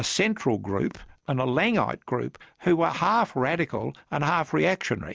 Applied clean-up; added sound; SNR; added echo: none; none; none; none.